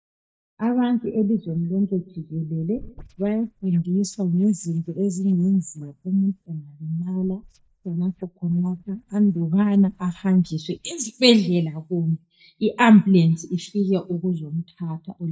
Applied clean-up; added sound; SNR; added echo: neural mask model DeepFilterNet 3.